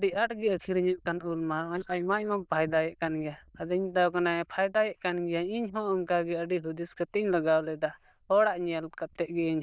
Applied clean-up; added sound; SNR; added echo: neural diffusion model UNIVERSE++.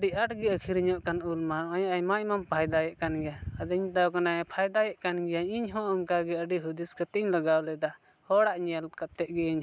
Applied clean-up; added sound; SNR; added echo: none; none; none; none.